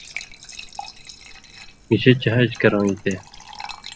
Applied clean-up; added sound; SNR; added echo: none; Fill (with liquid) / Trickle, dribble / Glass; 16 dB; none.